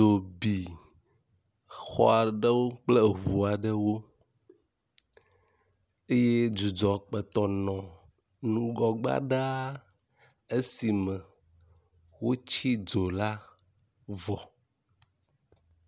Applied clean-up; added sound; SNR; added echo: none; none; none; none.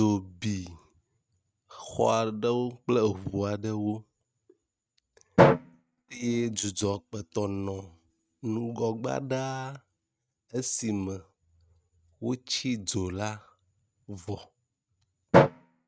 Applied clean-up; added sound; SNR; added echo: neural mask model RNNoise.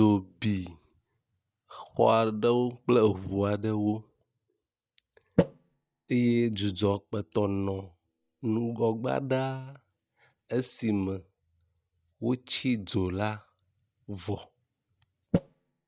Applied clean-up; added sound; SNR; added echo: neural mask model DeepFilterNet 3.